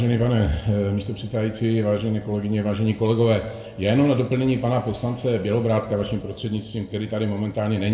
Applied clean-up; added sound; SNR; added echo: none; none; none; reverberation time 0.6 s.